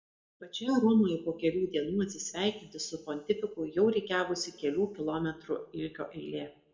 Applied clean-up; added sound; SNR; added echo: none; none; none; reverberation time 0.6 s.